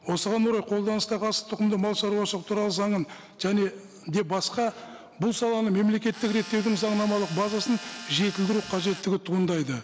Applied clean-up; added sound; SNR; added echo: none; Tools; 14 dB; none.